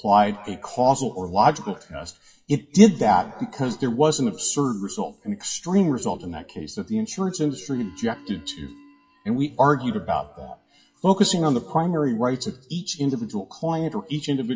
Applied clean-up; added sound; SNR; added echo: classical method WPE with log-MMSE.